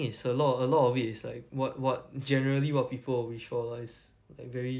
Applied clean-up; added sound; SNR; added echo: none; none; none; none.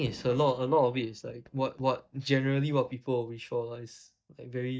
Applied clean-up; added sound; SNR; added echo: neural mask model DeepFilterNet 3.